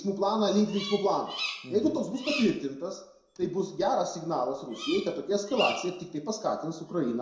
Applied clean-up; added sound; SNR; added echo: none; Bird vocalization, bird call, bird song; 12 dB; reverberation time 0.6 s.